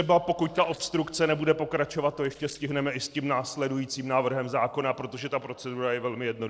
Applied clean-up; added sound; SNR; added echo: neural separator model SepFormer DNS4.